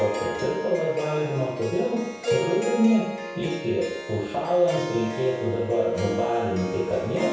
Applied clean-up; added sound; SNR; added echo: none; Harp; 7 dB; reverberation time 0.7 s.